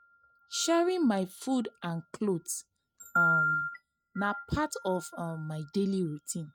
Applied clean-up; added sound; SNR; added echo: neural mask model RNNoise.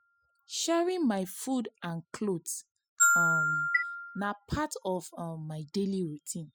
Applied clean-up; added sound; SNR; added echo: classical method spectral subtraction.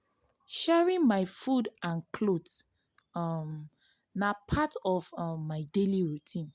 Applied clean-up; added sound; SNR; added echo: none; none; none; none.